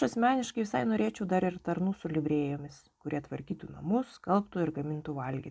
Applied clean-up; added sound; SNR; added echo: none; none; none; none.